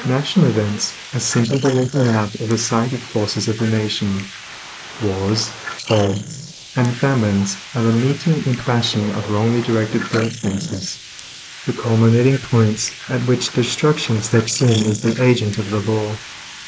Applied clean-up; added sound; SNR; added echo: neural mask model Resemble Enhance denoiser.